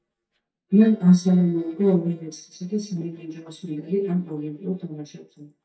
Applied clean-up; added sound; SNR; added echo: neural mask model DeepFilterNet 3.